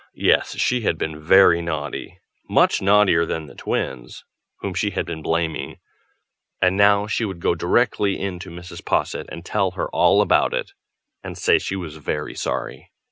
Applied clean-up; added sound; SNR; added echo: none; none; none; none.